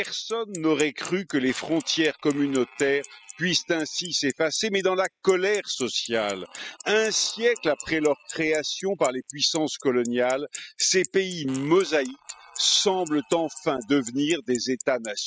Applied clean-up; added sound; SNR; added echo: classical method spectral subtraction.